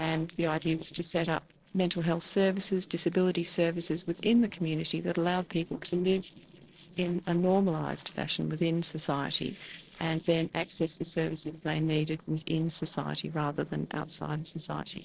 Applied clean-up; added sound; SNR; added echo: neural separator model SepFormer DNS4.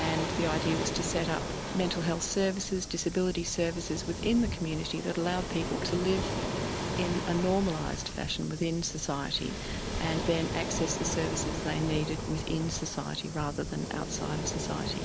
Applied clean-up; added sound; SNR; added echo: none; Waves, surf; 3 dB; none.